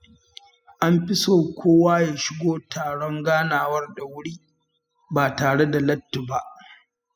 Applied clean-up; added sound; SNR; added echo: classical method spectral subtraction.